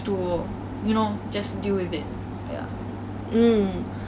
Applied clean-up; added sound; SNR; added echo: none; none; none; none.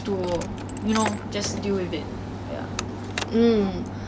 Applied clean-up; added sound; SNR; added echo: none; Car; 11 dB; none.